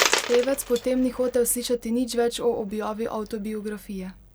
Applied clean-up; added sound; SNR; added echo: none; Coin (dropping); 7 dB; none.